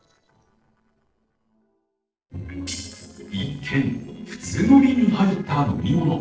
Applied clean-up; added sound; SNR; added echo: neural separator model SepFormer DNS4.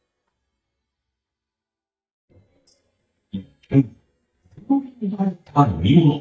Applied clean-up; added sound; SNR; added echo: neural mask model DeepFilterNet 3.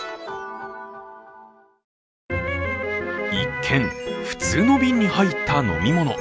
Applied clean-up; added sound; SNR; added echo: none; none; none; none.